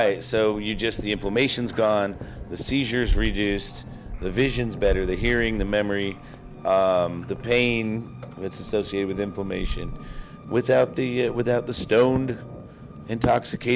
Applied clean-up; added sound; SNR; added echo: none; none; none; none.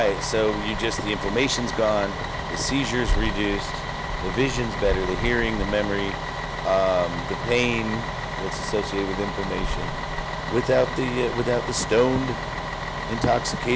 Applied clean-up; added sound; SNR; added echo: none; Bus; 5 dB; none.